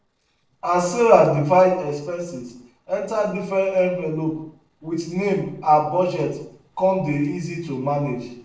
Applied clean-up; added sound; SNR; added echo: neural separator model SepFormer DNS4.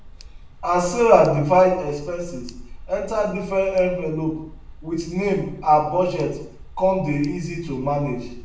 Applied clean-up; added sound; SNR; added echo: none; Tick; 17 dB; reverberation time 0.6 s.